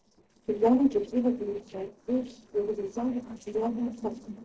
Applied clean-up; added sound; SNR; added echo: neural separator model SepFormer DNS4.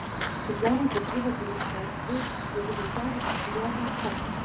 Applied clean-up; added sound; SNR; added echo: none; Walk, footsteps; -1 dB; reverberation time 0.4 s.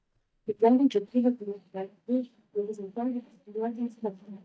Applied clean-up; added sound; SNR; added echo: neural mask model DeepFilterNet 3.